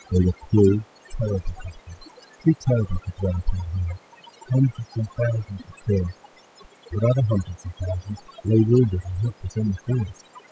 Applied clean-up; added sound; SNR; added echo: classical method spectral subtraction.